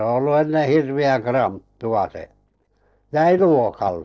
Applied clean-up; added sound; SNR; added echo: neural separator model SepFormer DNS4.